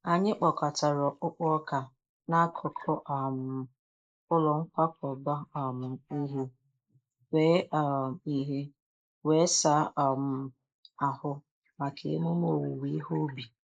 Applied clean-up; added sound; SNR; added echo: neural mask model Resemble Enhance denoiser.